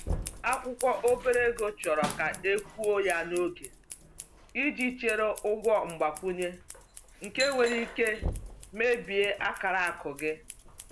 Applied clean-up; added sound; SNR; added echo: none; Knock / Wood + Scissors; 9 dB; none.